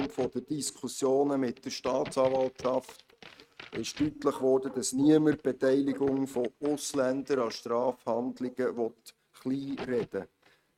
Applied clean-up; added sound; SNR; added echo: neural mask model RNNoise.